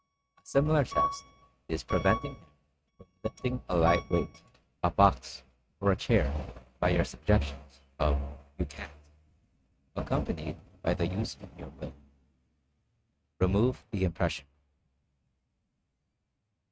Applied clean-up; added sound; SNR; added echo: neural mask model RNNoise.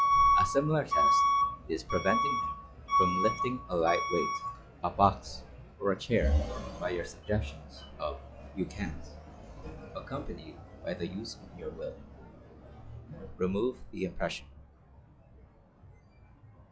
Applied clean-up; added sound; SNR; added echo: classical method log-MMSE.